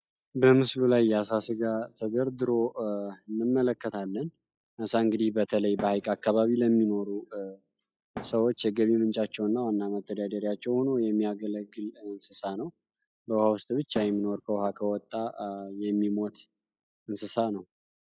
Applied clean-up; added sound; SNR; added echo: classical method log-MMSE.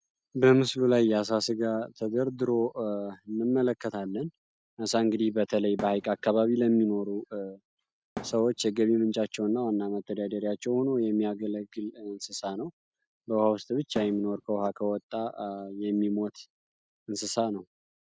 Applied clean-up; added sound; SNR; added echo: none; Thump, thud; 13 dB; none.